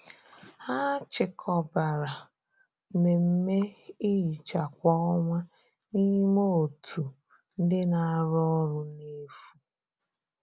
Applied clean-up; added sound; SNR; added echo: none; none; none; none.